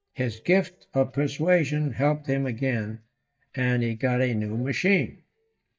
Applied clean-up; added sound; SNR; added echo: neural mask model DeepFilterNet 3.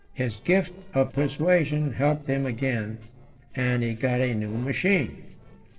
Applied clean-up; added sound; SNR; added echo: neural separator model SepFormer DNS4.